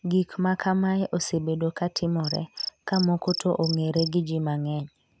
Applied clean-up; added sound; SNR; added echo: none; Cricket; 14 dB; none.